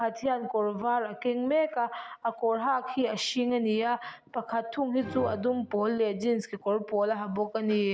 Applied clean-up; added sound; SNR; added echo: none; Musical instrument; 16 dB; none.